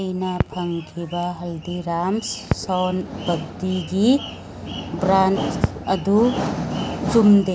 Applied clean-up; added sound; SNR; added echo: none; Crackle; 11 dB; none.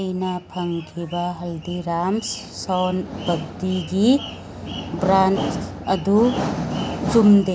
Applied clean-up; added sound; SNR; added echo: none; none; none; none.